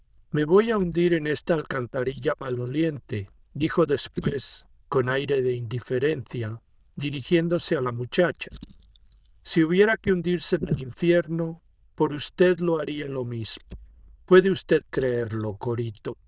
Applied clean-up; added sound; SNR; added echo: neural diffusion model UNIVERSE++.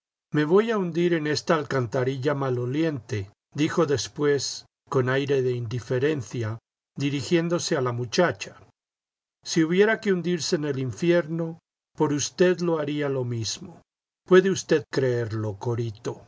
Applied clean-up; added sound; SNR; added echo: none; none; none; none.